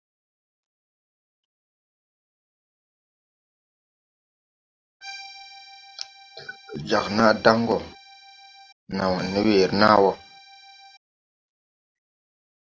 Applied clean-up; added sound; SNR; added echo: none; Accordion; 17 dB; none.